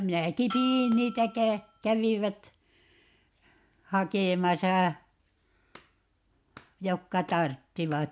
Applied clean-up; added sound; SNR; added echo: none; Bell; 9 dB; none.